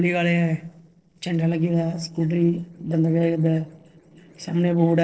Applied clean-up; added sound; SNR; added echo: neural separator model SepFormer DNS4.